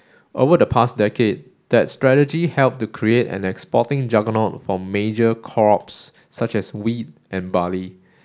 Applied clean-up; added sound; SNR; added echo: none; none; none; none.